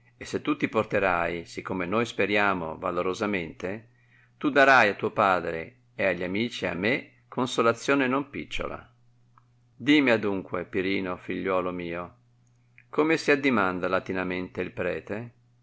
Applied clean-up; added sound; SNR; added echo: none; none; none; none.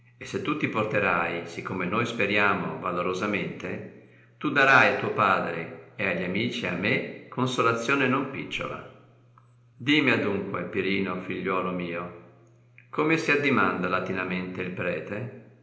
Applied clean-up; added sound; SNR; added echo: none; none; none; reverberation time 0.9 s.